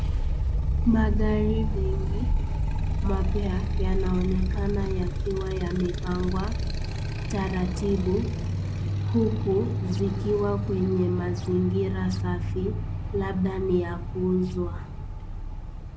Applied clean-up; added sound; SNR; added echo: none; Motorcycle; -2 dB; none.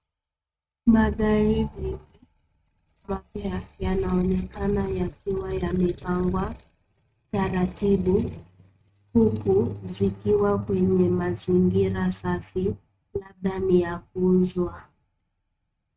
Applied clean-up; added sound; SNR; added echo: neural mask model RNNoise.